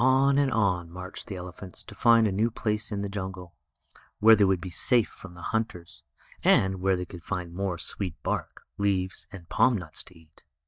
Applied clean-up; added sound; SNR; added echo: neural mask model DeepFilterNet 3.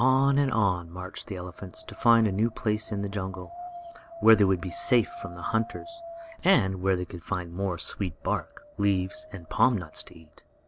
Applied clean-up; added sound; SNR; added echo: none; Wind; 19 dB; none.